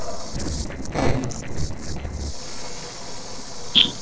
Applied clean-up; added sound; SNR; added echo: neural separator model SepFormer DNS4.